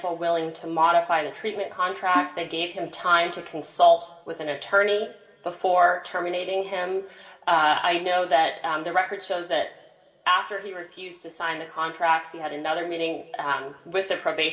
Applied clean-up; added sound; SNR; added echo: none; Bowed string instrument; 12 dB; reverberation time 2.7 s.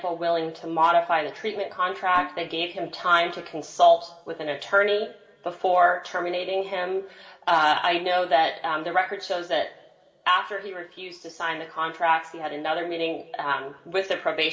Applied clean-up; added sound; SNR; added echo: neural separator model SepFormer DNS4.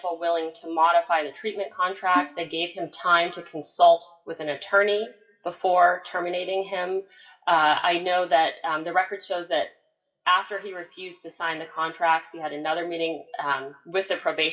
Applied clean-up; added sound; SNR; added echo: classical method WPE with log-MMSE.